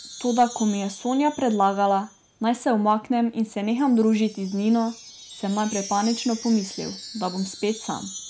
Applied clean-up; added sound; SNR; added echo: none; Wind chime; 14 dB; none.